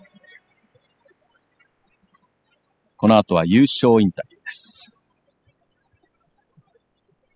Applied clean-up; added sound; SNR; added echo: classical method spectral subtraction.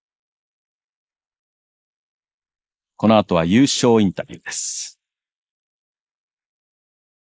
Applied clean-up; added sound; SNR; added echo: neural mask model Resemble Enhance denoiser.